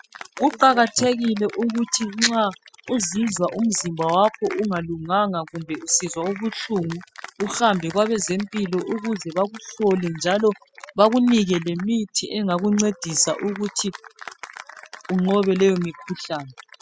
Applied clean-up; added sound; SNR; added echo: classical method spectral subtraction.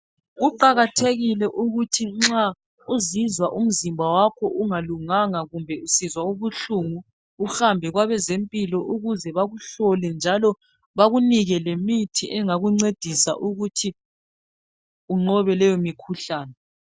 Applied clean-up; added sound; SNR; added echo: none; none; none; none.